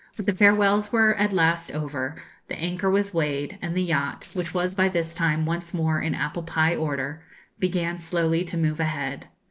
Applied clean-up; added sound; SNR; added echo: neural separator model SepFormer DNS4.